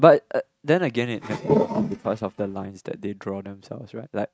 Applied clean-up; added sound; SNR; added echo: neural mask model RNNoise.